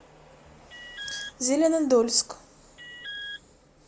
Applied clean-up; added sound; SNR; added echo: none; Alarm; 12 dB; none.